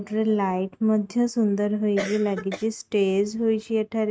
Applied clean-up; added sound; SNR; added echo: neural mask model RNNoise.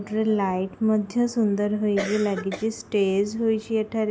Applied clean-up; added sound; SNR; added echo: none; Cough; 9 dB; none.